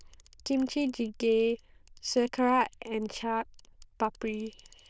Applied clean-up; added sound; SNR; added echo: neural diffusion model UNIVERSE++.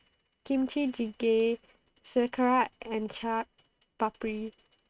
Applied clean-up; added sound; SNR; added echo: neural mask model RNNoise.